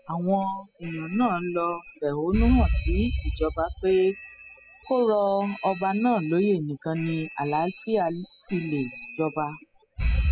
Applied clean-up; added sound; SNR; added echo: classical method spectral subtraction.